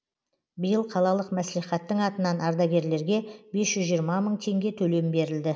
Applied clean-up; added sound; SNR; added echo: none; none; none; none.